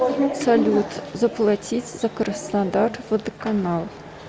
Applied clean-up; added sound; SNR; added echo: none; none; none; none.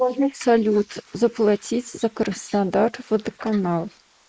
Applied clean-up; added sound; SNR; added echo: neural mask model Resemble Enhance denoiser.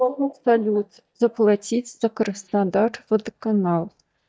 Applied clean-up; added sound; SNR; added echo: neural mask model DeepFilterNet 3.